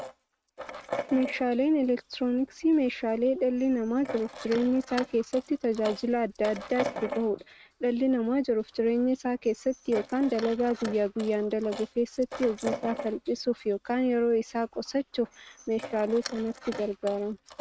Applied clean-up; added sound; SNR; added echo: neural mask model RNNoise.